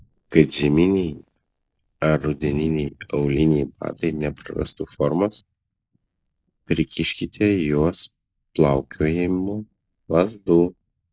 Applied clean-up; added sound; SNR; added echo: neural mask model DeepFilterNet 3.